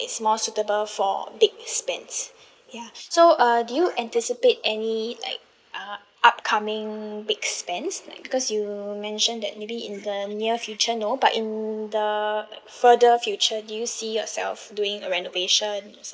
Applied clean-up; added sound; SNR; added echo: neural mask model Resemble Enhance denoiser.